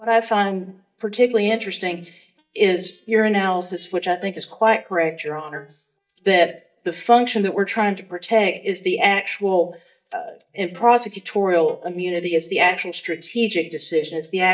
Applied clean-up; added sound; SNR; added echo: neural mask model DeepFilterNet 3.